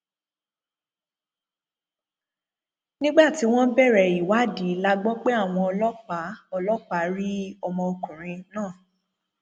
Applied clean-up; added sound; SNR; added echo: none; none; none; none.